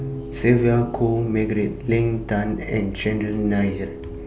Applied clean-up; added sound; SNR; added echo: none; Piano; 15 dB; none.